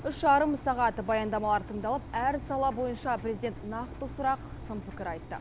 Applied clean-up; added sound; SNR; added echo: none; Engine; 12 dB; none.